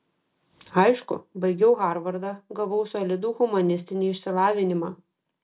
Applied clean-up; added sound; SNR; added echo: none; none; none; none.